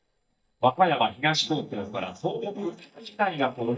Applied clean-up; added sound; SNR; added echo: neural mask model DeepFilterNet 3.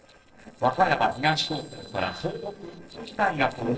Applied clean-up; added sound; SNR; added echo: neural separator model SepFormer DNS4.